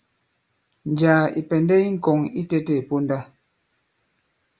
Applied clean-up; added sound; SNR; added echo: none; none; none; none.